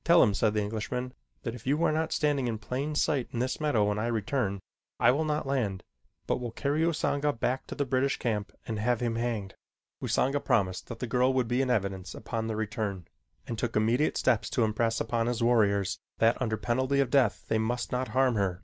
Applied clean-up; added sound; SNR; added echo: none; none; none; none.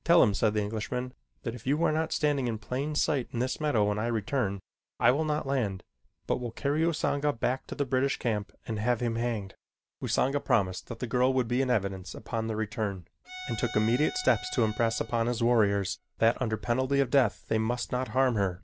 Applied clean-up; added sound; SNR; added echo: none; Bowed string instrument; 16 dB; none.